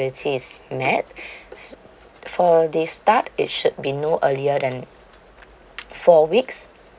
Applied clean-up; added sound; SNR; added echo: none; none; none; none.